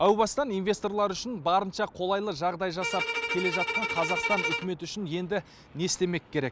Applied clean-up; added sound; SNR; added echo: none; Bowed string instrument; 3 dB; none.